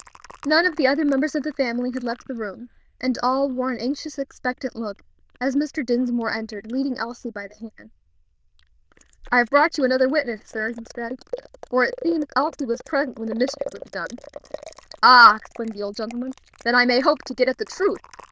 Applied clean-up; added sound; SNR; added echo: neural diffusion model UNIVERSE++.